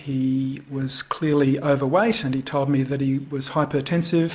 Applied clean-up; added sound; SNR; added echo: none; none; none; none.